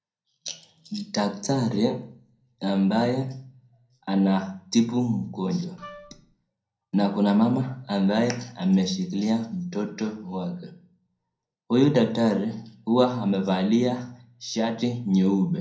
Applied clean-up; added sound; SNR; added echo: none; Wind instrument, woodwind instrument; 20 dB; reverberation time 0.5 s.